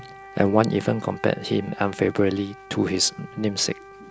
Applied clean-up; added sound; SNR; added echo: none; Wind instrument, woodwind instrument; 19 dB; none.